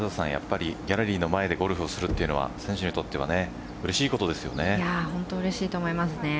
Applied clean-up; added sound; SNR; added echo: none; Knock; 12 dB; none.